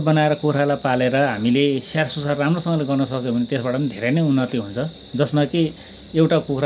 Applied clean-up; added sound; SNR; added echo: none; none; none; none.